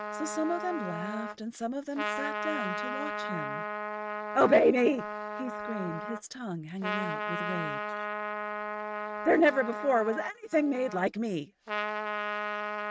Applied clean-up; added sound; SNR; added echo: neural mask model RNNoise.